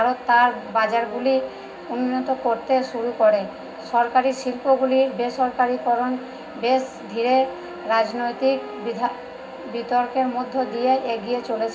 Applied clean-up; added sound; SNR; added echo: none; Wind instrument, woodwind instrument; 19 dB; reverberation time 0.4 s.